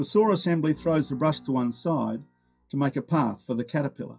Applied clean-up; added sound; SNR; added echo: classical method WPE with log-MMSE.